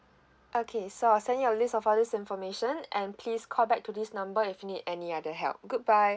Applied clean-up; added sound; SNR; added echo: none; none; none; none.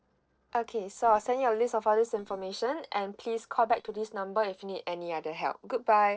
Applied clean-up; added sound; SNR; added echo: neural separator model SepFormer DNS4.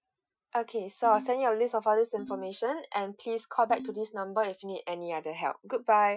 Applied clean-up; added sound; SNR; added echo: classical method Wiener filter.